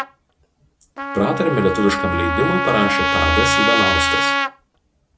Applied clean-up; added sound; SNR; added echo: none; Trumpet; -1 dB; none.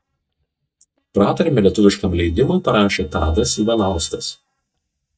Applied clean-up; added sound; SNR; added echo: neural mask model DeepFilterNet 3.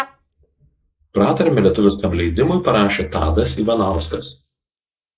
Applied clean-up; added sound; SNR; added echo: neural mask model Resemble Enhance denoiser.